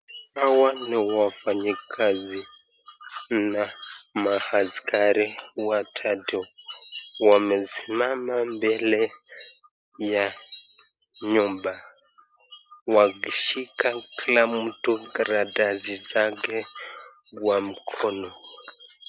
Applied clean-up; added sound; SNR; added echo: none; none; none; none.